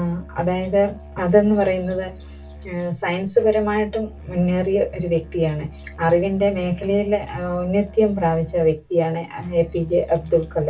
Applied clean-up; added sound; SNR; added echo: none; Musical instrument; 18 dB; reverberation time 0.2 s.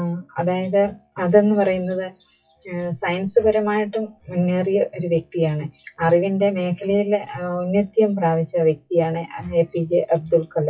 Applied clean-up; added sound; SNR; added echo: classical method WPE with log-MMSE.